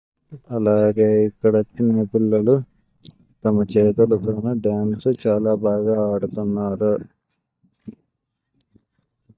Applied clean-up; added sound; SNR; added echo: neural mask model DeepFilterNet 3.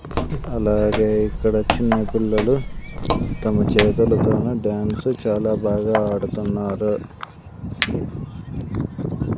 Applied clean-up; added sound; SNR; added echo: none; Chink, clink + Walk, footsteps; 7 dB; none.